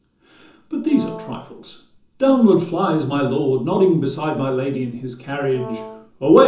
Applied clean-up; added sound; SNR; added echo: none; Brass instrument; 16 dB; reverberation time 0.6 s.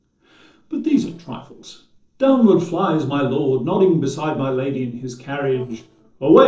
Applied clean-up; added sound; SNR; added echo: neural separator model SepFormer DNS4.